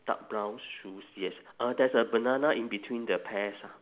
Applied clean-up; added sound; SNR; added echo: none; none; none; none.